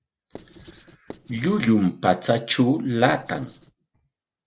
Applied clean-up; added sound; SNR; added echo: neural separator model SepFormer DNS4.